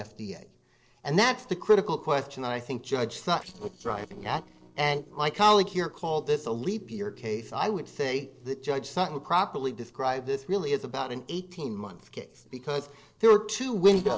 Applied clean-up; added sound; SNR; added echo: neural separator model SepFormer DNS4.